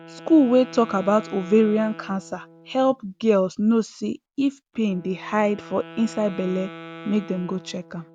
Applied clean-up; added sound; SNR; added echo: none; Wind instrument, woodwind instrument; 19 dB; none.